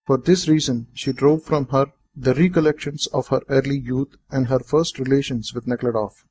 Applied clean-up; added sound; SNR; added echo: neural mask model DeepFilterNet 3.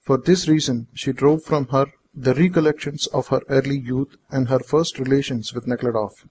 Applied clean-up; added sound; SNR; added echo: neural mask model Resemble Enhance denoiser.